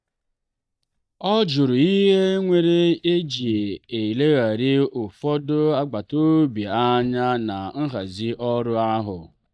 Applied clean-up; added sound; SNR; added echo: neural mask model DeepFilterNet 3.